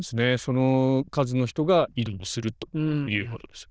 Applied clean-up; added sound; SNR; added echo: neural diffusion model UNIVERSE++.